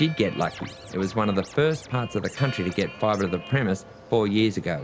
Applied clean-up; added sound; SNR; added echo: none; Church bell + Scratching (performance technique); 17 dB; none.